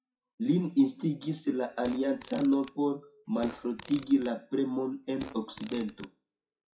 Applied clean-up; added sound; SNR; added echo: classical method WPE with log-MMSE.